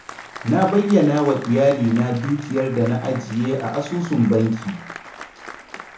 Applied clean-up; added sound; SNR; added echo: none; Applause; 17 dB; reverberation time 0.7 s.